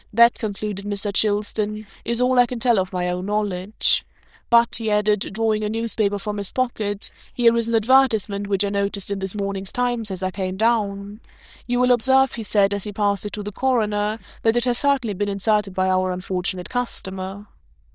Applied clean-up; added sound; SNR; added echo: neural diffusion model UNIVERSE++.